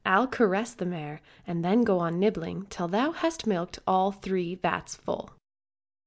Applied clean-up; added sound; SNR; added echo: none; none; none; none.